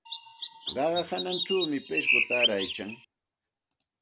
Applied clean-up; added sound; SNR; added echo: none; Chirp, tweet; -2 dB; none.